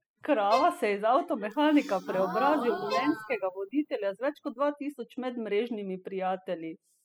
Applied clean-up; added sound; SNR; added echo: classical method spectral subtraction.